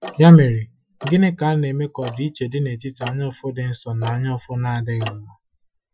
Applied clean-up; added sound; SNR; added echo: classical method Wiener filter.